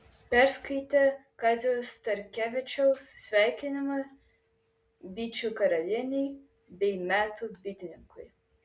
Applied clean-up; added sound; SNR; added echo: none; none; none; none.